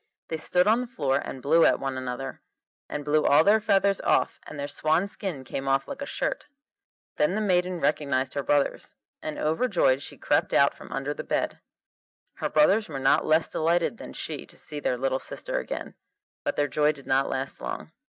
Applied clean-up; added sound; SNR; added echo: none; none; none; none.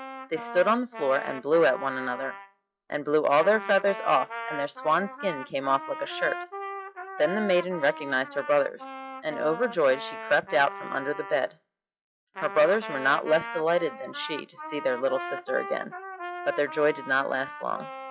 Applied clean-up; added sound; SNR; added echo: classical method log-MMSE.